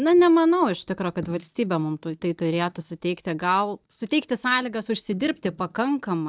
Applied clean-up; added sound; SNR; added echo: neural mask model DeepFilterNet 3.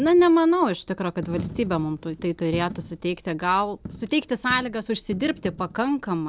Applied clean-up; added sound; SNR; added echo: none; Coin (dropping); 16 dB; none.